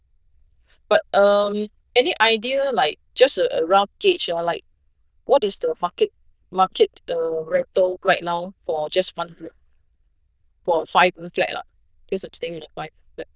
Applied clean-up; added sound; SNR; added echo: neural diffusion model UNIVERSE++.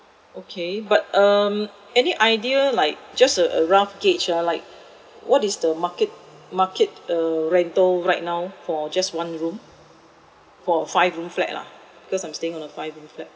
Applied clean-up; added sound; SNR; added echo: none; none; none; none.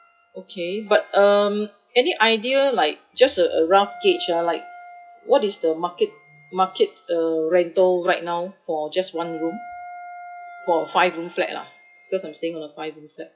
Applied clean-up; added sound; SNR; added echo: classical method log-MMSE.